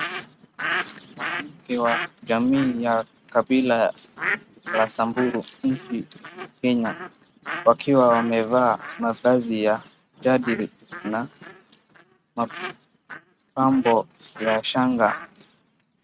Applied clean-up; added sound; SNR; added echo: neural mask model RNNoise.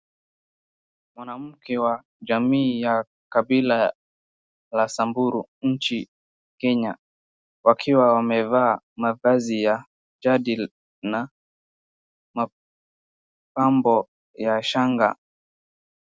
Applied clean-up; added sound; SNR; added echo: none; none; none; none.